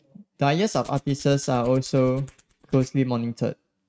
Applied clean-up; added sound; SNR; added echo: neural mask model RNNoise.